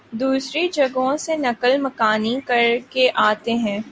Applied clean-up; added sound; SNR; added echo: none; none; none; none.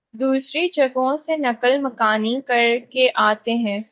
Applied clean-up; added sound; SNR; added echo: neural mask model DeepFilterNet 3.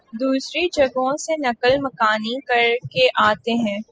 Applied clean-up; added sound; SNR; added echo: classical method spectral subtraction.